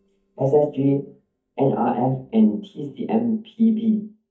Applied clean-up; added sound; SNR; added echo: neural mask model DeepFilterNet 3.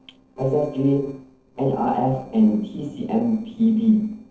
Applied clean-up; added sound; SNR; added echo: neural separator model SepFormer DNS4.